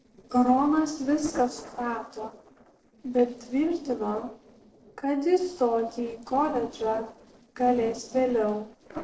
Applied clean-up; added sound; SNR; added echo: neural separator model SepFormer DNS4.